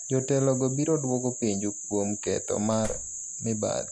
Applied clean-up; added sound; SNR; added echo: none; Slam; 14 dB; none.